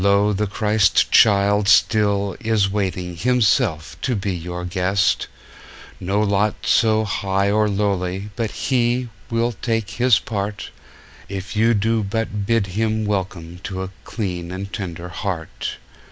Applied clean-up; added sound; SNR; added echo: none; none; none; none.